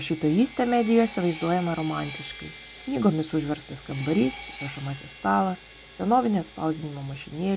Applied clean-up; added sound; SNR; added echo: none; Sawing; 14 dB; none.